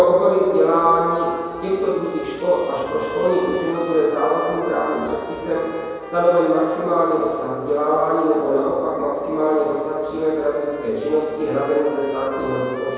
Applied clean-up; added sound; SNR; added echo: none; Trumpet; 18 dB; reverberation time 2.2 s.